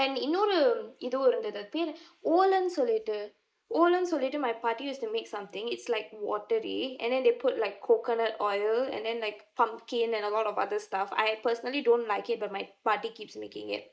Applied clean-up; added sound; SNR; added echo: neural mask model Resemble Enhance denoiser.